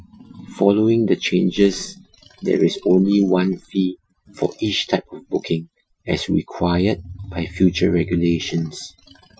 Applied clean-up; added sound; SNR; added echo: classical method Wiener filter.